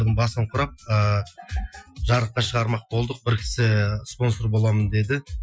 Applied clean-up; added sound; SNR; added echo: classical method Wiener filter.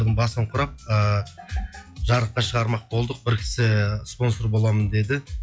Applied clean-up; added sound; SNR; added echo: classical method log-MMSE.